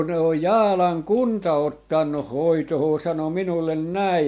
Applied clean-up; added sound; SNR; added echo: none; Tambourine; 19 dB; none.